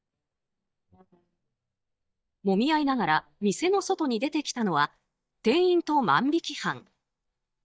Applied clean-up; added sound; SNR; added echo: neural mask model DeepFilterNet 3.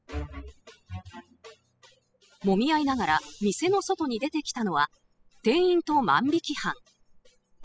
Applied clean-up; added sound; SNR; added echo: classical method spectral subtraction.